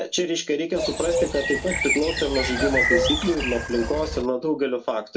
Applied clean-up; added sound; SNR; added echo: none; Bird; 1 dB; reverberation time 0.2 s.